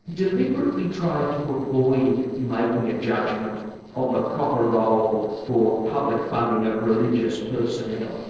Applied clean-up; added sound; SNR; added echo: neural separator model SepFormer DNS4.